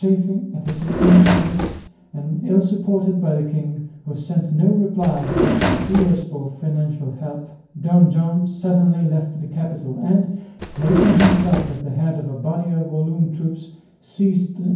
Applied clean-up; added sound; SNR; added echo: none; Drawer open or close; 1 dB; reverberation time 0.9 s.